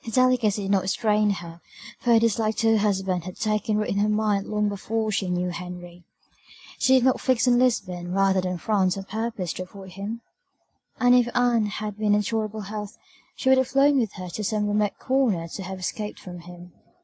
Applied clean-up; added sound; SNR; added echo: none; none; none; none.